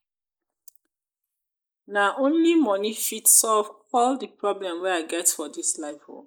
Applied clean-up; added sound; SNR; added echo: neural mask model Resemble Enhance denoiser.